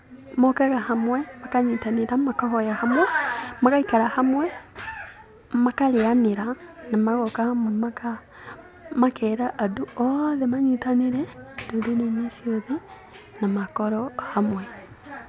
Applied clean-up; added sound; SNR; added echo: none; none; none; none.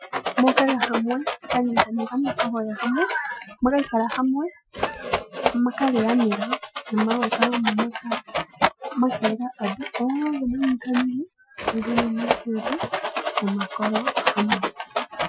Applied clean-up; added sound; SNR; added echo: classical method Wiener filter.